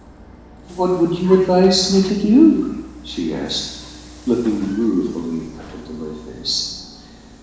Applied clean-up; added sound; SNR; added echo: none; Vehicle; 19 dB; reverberation time 1.0 s.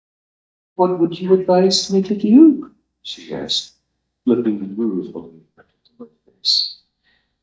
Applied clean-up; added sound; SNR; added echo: neural mask model DeepFilterNet 3.